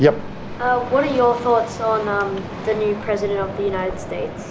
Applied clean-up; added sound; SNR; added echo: none; Mechanisms; 13 dB; none.